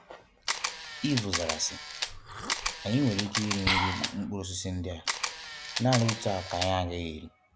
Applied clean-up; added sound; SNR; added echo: none; Liquid + Camera; 2 dB; none.